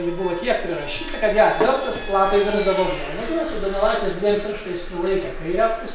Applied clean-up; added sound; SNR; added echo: none; Vehicle; 16 dB; none.